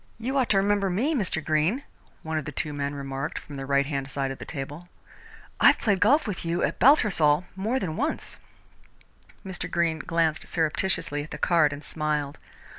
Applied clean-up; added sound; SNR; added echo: none; none; none; none.